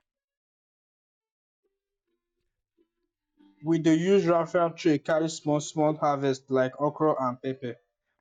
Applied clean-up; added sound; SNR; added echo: neural mask model DeepFilterNet 3.